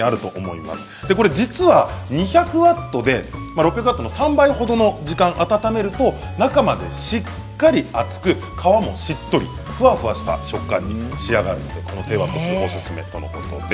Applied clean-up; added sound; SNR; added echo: none; none; none; none.